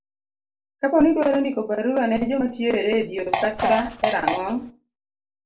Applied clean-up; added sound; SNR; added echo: none; Fart; 3 dB; reverberation time 0.3 s.